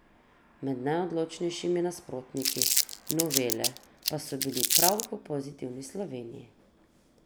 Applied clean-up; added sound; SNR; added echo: none; Crumpling, crinkling; -4 dB; none.